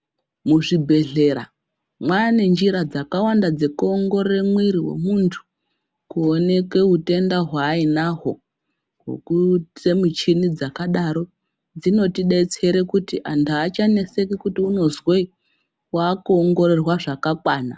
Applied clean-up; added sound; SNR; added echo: none; none; none; none.